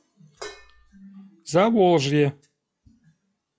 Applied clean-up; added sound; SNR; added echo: classical method log-MMSE.